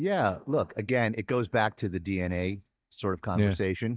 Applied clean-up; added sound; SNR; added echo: neural mask model DeepFilterNet 3.